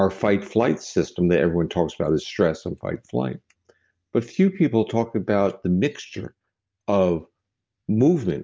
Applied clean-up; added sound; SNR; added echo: none; none; none; none.